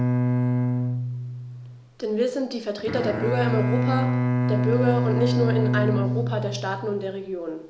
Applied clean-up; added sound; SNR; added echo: none; Bowed string instrument; -3 dB; none.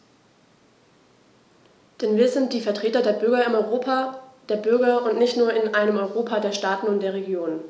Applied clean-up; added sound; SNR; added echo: none; none; none; none.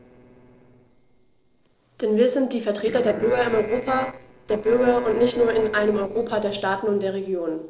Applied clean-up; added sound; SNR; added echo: neural separator model SepFormer DNS4.